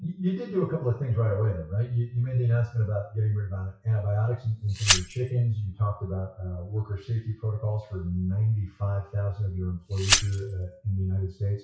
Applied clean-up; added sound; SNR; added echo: classical method WPE with log-MMSE.